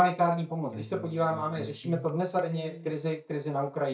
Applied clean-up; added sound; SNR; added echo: neural mask model DeepFilterNet 3.